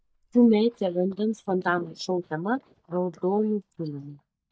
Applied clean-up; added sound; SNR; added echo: neural mask model DeepFilterNet 3.